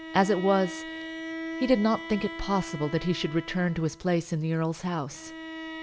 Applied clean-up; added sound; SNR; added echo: none; Bowed string instrument; 11 dB; none.